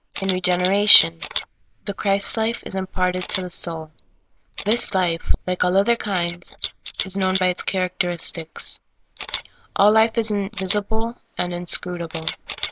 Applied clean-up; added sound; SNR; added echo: neural mask model Resemble Enhance denoiser.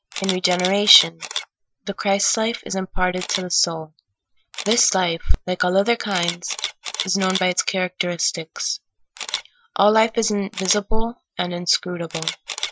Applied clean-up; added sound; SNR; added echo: classical method Wiener filter.